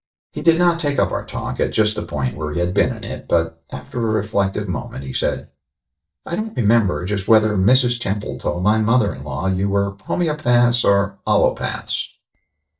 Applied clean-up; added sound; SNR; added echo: neural mask model DeepFilterNet 3.